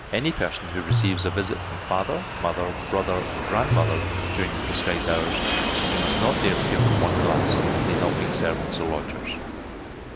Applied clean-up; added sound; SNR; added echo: none; Fixed-wing aircraft, airplane + Tabla; -3 dB; none.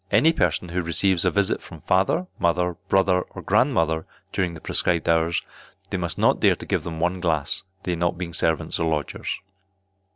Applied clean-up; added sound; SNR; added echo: none; none; none; none.